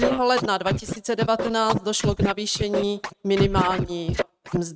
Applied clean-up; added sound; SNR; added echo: neural mask model RNNoise.